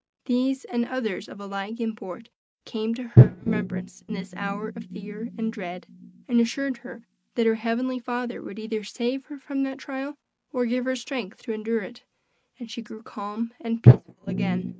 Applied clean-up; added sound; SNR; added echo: neural mask model RNNoise.